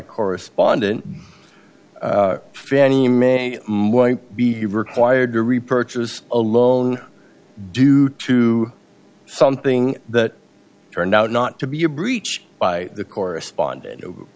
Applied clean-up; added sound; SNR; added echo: none; none; none; none.